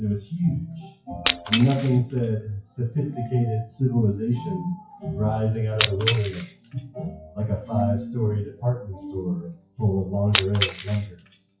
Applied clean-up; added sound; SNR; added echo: classical method WPE with log-MMSE.